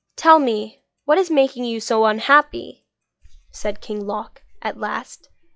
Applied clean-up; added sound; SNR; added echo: classical method log-MMSE.